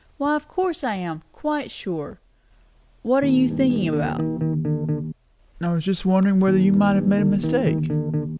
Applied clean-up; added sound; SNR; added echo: none; Bass guitar; 1 dB; none.